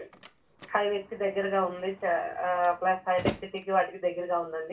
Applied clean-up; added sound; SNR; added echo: none; Slam; 14 dB; reverberation time 0.2 s.